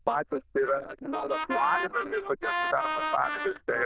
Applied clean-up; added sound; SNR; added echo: neural diffusion model UNIVERSE++.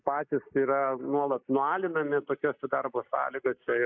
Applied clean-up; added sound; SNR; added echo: neural mask model Resemble Enhance denoiser.